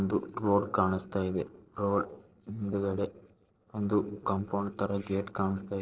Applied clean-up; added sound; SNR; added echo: neural separator model SepFormer DNS4.